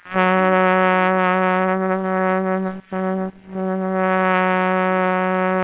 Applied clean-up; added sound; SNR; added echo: neural separator model SepFormer WHAMR!.